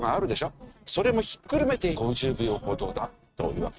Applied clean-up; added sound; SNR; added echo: neural mask model RNNoise.